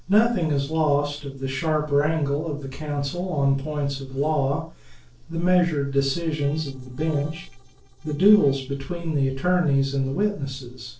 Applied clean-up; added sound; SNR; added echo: neural separator model SepFormer DNS4.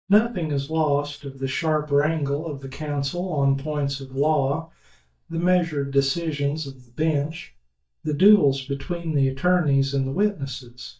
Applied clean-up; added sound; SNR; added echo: neural mask model DeepFilterNet 3.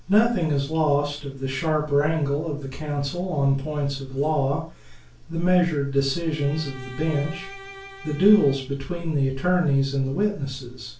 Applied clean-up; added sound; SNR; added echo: none; Bowed string instrument; 18 dB; reverberation time 0.3 s.